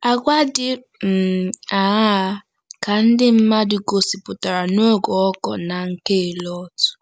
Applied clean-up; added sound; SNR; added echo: none; none; none; none.